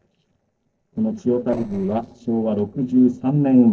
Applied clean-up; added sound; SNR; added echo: neural separator model SepFormer DNS4.